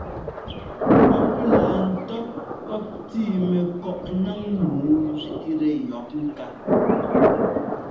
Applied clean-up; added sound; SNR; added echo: none; Thunder; -3 dB; reverberation time 0.8 s.